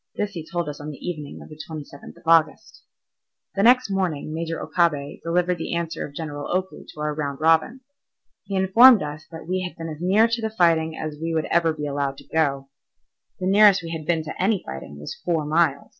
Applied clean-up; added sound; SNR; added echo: none; none; none; none.